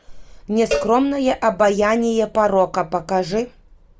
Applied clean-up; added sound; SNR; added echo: none; Cowbell; 11 dB; none.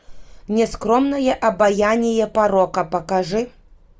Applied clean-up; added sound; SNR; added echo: none; none; none; none.